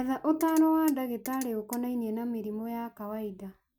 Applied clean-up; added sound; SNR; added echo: none; Ratchet, pawl; 16 dB; none.